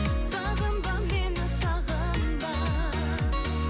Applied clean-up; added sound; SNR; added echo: none; none; none; none.